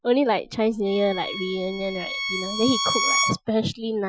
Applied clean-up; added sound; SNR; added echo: classical method Wiener filter.